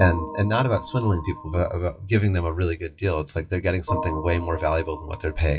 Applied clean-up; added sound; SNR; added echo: classical method WPE with log-MMSE.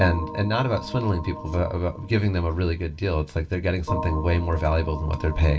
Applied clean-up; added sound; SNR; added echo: none; Organ; 12 dB; reverberation time 0.2 s.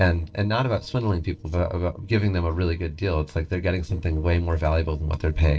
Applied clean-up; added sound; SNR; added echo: neural separator model SepFormer DNS4.